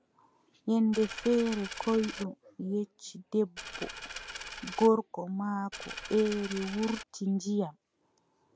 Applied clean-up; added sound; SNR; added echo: none; Coin (dropping); 11 dB; none.